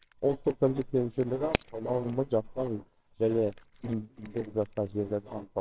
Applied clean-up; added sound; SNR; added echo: neural separator model SepFormer WHAMR!.